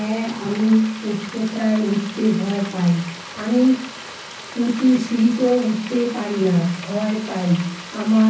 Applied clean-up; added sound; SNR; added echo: none; Frying (food); 15 dB; reverberation time 0.6 s.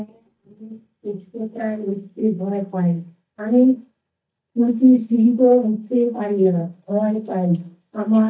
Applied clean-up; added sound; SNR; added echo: neural mask model DeepFilterNet 3.